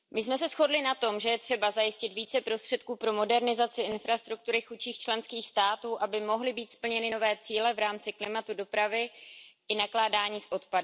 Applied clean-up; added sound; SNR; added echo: none; none; none; none.